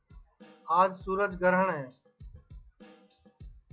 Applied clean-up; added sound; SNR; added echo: classical method log-MMSE.